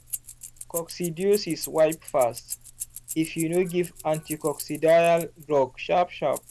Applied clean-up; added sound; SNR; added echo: none; Keys jangling; 2 dB; none.